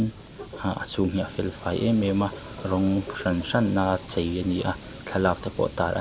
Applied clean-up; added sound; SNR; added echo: none; Hiss; 16 dB; none.